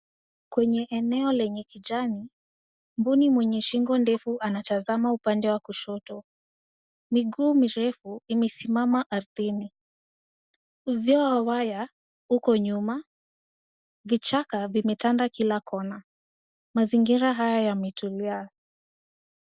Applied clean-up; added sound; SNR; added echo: none; none; none; none.